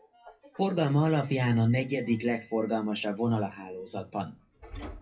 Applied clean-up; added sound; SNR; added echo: classical method WPE with log-MMSE.